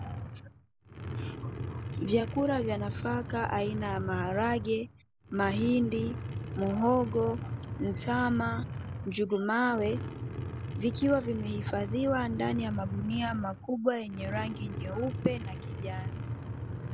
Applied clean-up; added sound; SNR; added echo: none; Truck; 5 dB; none.